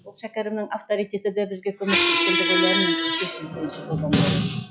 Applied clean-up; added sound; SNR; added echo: classical method log-MMSE.